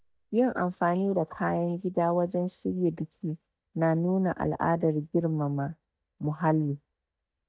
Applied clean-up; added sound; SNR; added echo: neural mask model DeepFilterNet 3.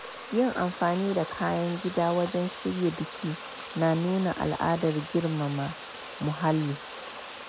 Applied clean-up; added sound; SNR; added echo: none; Water; 12 dB; none.